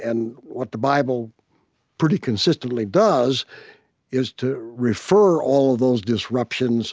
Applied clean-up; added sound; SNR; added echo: none; none; none; none.